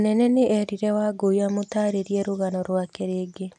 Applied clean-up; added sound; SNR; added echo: none; none; none; none.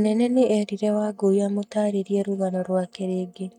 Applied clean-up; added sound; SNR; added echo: neural mask model DeepFilterNet 3.